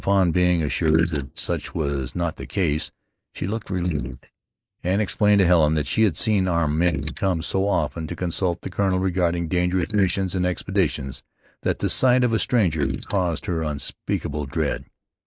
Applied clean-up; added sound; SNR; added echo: neural mask model Resemble Enhance denoiser.